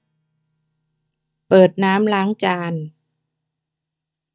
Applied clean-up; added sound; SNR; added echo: neural mask model DeepFilterNet 3.